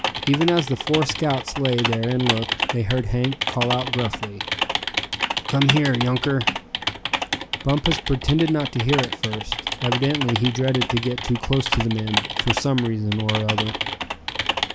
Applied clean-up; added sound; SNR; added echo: none; Typing; 3 dB; none.